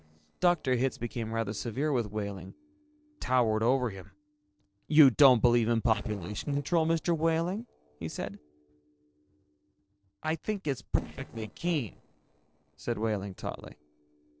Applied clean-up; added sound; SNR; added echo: neural separator model SepFormer DNS4.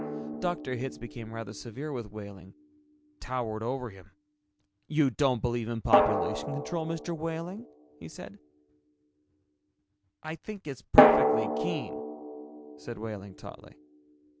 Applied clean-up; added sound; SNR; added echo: none; Drum; -2 dB; none.